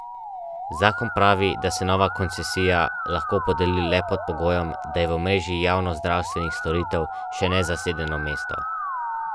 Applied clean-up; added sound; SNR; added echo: none; Musical instrument; 6 dB; none.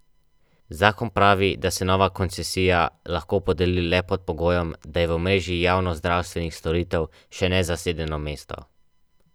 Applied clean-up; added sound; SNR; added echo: none; none; none; none.